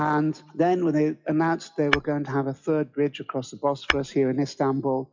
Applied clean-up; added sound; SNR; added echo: classical method WPE with log-MMSE.